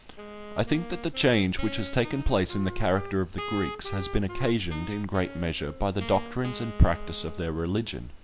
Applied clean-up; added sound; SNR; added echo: none; Wind instrument, woodwind instrument; 14 dB; none.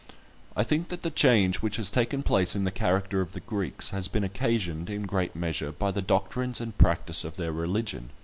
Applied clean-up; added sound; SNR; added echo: none; none; none; none.